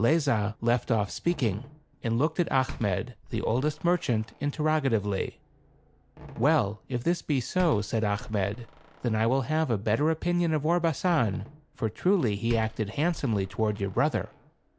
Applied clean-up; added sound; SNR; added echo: none; Slam; 19 dB; none.